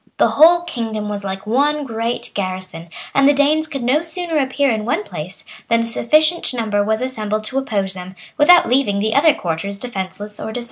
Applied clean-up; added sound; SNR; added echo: none; none; none; none.